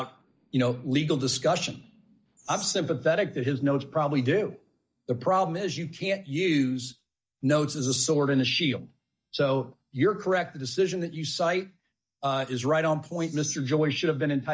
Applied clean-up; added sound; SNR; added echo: neural mask model DeepFilterNet 3.